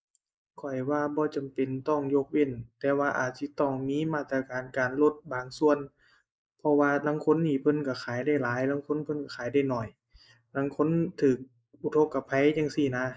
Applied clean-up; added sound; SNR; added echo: neural mask model Resemble Enhance denoiser.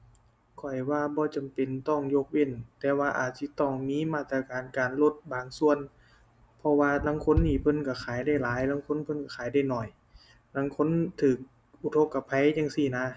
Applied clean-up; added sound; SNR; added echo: none; Bass drum; 7 dB; none.